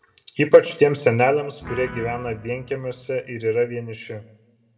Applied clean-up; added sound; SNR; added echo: none; Guitar; 18 dB; reverberation time 0.9 s.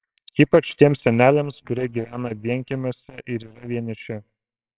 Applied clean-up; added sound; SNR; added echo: neural separator model SepFormer WHAMR!.